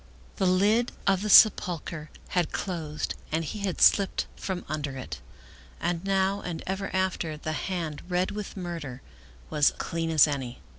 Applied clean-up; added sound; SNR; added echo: none; none; none; none.